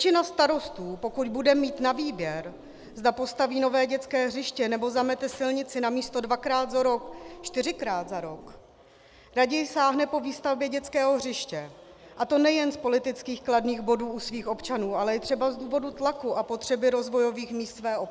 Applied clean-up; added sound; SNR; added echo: none; Growling; 19 dB; none.